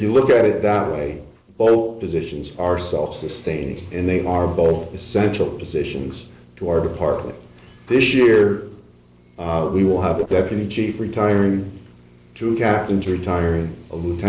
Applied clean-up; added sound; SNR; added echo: neural separator model SepFormer DNS4.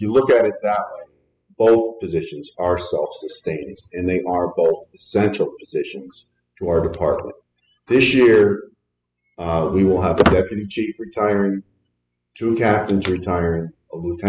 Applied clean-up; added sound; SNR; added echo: classical method spectral subtraction.